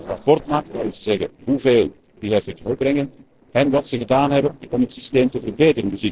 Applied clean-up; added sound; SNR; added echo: neural separator model SepFormer DNS4.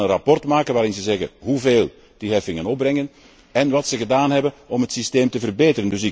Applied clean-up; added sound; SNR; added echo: none; none; none; none.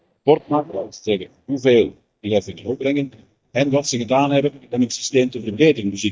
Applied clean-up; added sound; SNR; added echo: neural mask model DeepFilterNet 3.